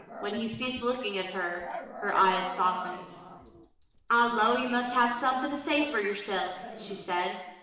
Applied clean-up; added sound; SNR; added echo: none; Growling; 15 dB; reverberation time 0.9 s.